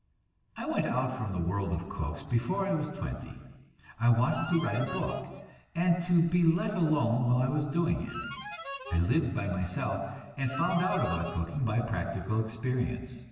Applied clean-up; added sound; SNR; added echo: none; Harmonica; 11 dB; reverberation time 1.4 s.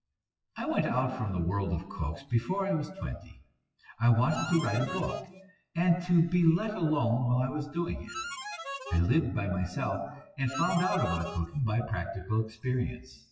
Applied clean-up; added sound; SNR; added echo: classical method WPE with log-MMSE.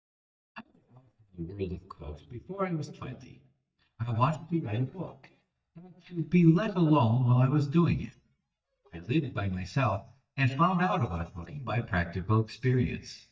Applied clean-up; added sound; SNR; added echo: neural mask model DeepFilterNet 3.